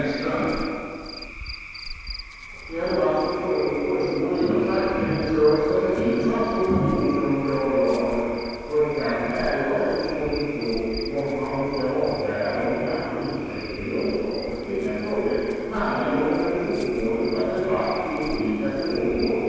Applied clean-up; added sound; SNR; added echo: none; Cricket / Frog; 14 dB; reverberation time 2.1 s.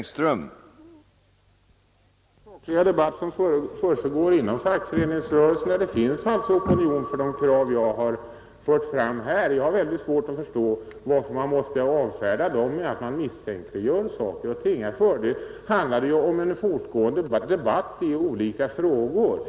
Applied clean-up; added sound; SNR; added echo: none; none; none; none.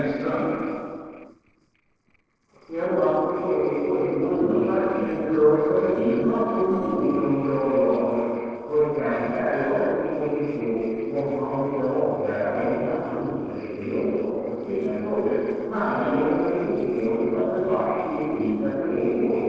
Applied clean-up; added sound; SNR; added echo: neural separator model SepFormer DNS4.